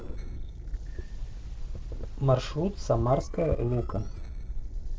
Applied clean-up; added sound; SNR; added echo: neural separator model SepFormer DNS4.